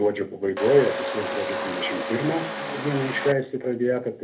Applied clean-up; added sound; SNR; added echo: none; Domestic sounds, home sounds; 4 dB; reverberation time 0.3 s.